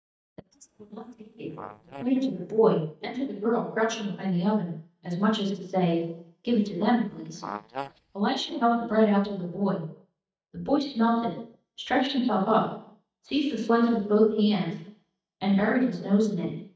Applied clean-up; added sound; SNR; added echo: neural mask model DeepFilterNet 3.